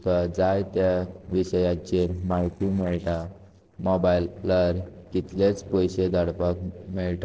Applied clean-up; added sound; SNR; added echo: neural separator model SepFormer DNS4.